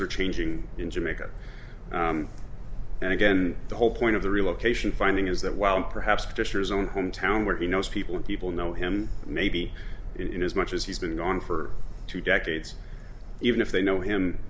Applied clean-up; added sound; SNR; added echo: none; none; none; none.